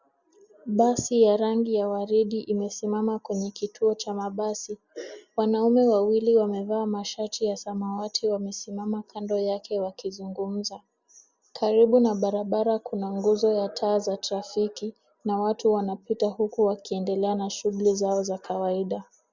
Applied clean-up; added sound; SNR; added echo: none; none; none; none.